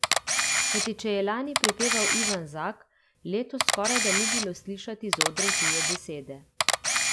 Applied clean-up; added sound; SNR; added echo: none; Camera; -5 dB; none.